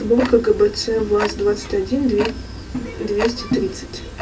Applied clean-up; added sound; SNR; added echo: none; Tick-tock; 9 dB; reverberation time 0.2 s.